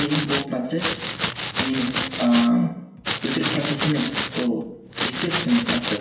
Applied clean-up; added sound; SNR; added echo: none; Domestic sounds, home sounds; -1 dB; reverberation time 0.9 s.